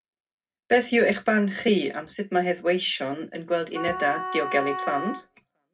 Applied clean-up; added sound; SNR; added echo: none; Wind instrument, woodwind instrument; 8 dB; reverberation time 0.2 s.